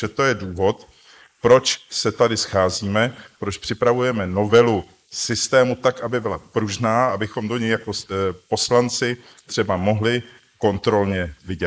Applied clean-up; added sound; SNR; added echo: neural mask model Resemble Enhance denoiser.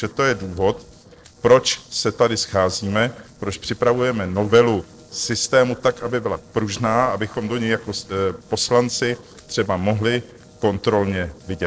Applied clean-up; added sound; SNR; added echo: neural separator model SepFormer DNS4.